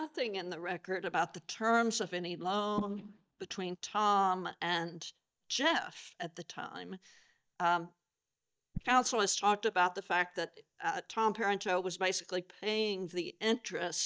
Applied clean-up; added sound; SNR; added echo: neural mask model DeepFilterNet 3.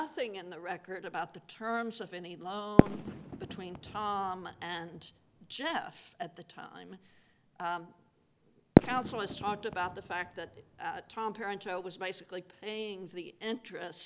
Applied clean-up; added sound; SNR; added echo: none; Fireworks; -3 dB; none.